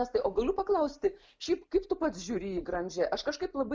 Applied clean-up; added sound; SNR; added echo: none; none; none; none.